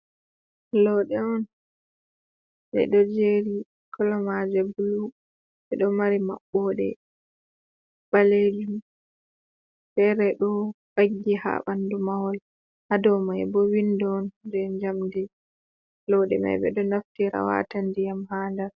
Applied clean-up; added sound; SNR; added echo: none; none; none; none.